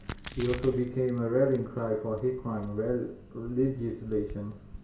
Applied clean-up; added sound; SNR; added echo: none; Crack; 15 dB; reverberation time 0.4 s.